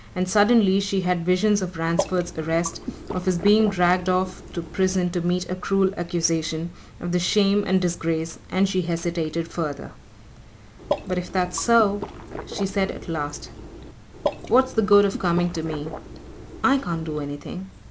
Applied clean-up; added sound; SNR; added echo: none; Water / Liquid; 10 dB; none.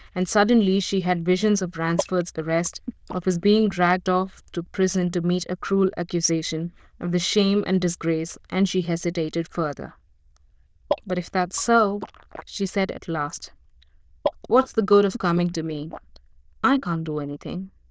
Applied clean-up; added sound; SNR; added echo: neural diffusion model UNIVERSE++.